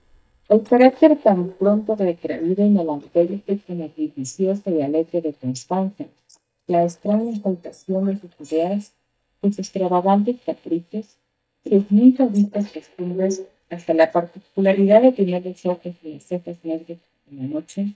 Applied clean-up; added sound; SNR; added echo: neural mask model DeepFilterNet 3.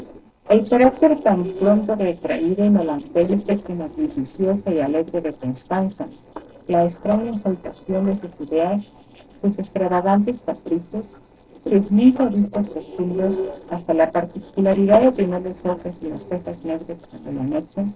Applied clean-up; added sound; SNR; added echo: neural separator model SepFormer DNS4.